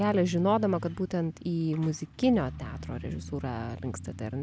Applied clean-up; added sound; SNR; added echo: none; Truck; 12 dB; none.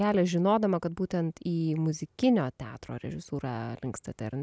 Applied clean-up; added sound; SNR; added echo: none; none; none; none.